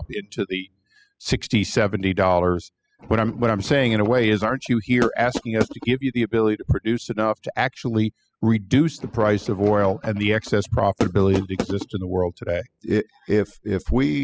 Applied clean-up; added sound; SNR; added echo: classical method spectral subtraction.